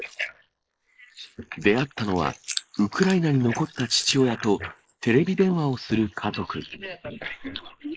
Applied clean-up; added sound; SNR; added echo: neural mask model Resemble Enhance denoiser.